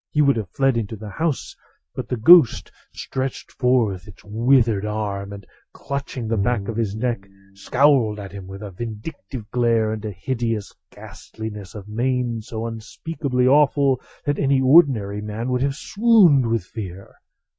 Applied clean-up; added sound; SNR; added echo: neural mask model RNNoise.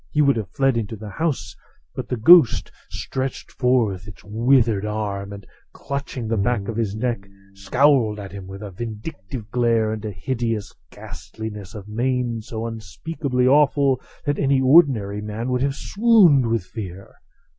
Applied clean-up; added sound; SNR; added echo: none; Bowed string instrument; 12 dB; none.